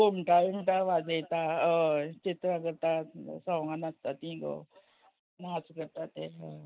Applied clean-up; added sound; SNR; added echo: neural mask model Resemble Enhance denoiser.